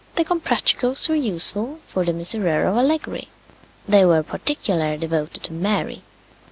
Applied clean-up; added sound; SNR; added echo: none; none; none; none.